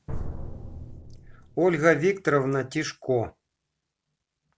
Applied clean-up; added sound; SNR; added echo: none; Drum; 10 dB; none.